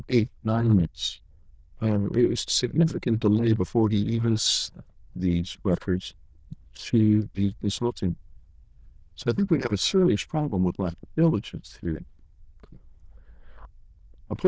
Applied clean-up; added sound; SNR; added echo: neural diffusion model UNIVERSE++.